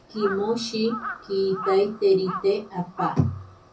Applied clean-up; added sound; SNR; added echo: none; Crow; 12 dB; reverberation time 0.3 s.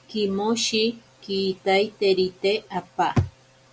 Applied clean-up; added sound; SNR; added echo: none; none; none; none.